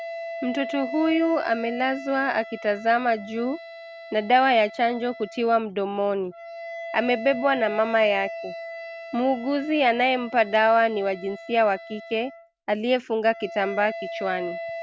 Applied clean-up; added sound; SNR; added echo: none; Wind instrument, woodwind instrument; 12 dB; none.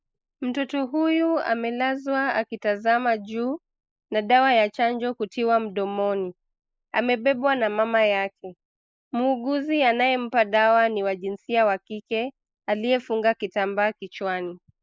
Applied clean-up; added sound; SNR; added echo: neural mask model Resemble Enhance denoiser.